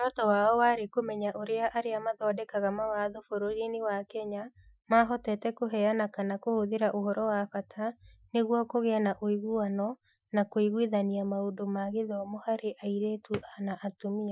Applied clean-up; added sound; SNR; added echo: classical method Wiener filter.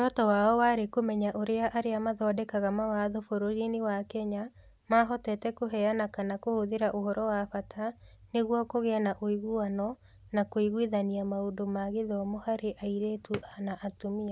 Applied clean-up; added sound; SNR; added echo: none; Drawer open or close; 19 dB; none.